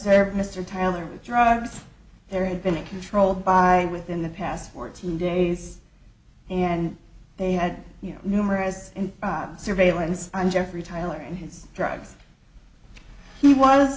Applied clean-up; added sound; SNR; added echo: none; none; none; none.